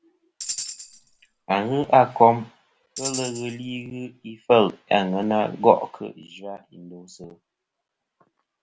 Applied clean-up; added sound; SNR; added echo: none; Tambourine; 11 dB; none.